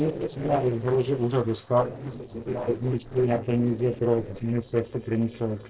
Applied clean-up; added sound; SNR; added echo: neural separator model SepFormer DNS4.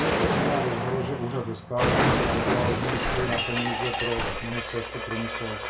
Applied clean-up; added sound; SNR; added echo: none; Explosion; -4 dB; reverberation time 0.2 s.